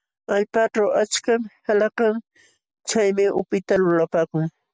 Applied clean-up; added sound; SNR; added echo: none; none; none; none.